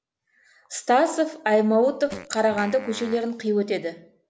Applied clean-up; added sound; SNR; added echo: none; Fart; 18 dB; none.